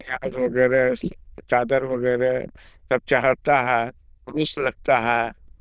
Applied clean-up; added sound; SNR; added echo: neural diffusion model UNIVERSE++.